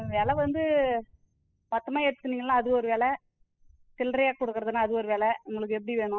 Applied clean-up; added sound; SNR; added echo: classical method spectral subtraction.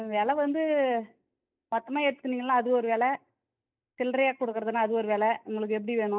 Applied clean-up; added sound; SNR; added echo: neural mask model DeepFilterNet 3.